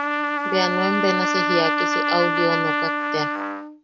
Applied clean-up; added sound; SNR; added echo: none; Trumpet; -3 dB; none.